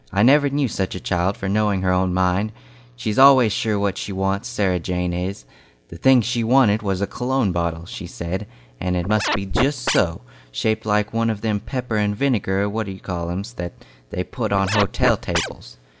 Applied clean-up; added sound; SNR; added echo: none; Scratching (performance technique); 3 dB; none.